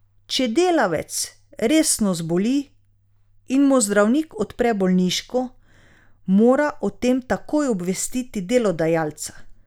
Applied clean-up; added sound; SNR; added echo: none; none; none; none.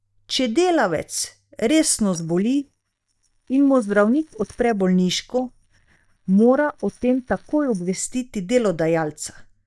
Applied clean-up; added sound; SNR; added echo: neural mask model DeepFilterNet 3.